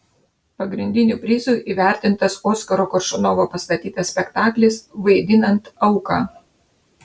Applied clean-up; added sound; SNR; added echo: none; none; none; none.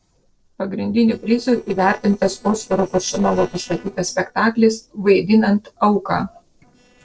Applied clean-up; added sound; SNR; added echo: neural separator model SepFormer DNS4.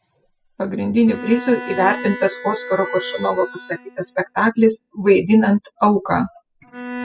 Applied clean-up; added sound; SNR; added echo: classical method spectral subtraction.